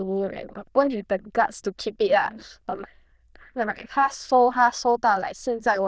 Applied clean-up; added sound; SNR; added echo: neural diffusion model UNIVERSE++.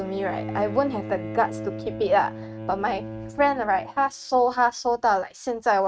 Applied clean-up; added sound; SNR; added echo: neural mask model RNNoise.